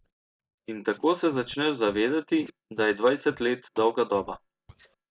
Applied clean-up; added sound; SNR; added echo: neural mask model DeepFilterNet 3.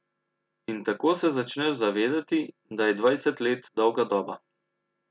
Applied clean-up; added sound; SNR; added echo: none; none; none; none.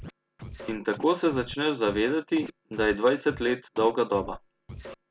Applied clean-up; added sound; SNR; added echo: none; Scratching (performance technique); 16 dB; none.